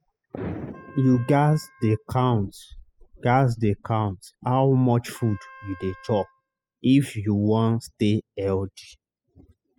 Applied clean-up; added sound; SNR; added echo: classical method spectral subtraction.